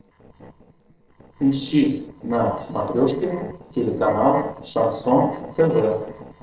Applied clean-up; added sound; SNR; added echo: neural separator model SepFormer DNS4.